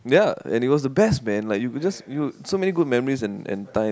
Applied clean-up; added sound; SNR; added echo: none; none; none; none.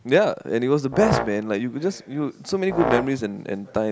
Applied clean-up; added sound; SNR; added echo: none; Brass instrument; 6 dB; none.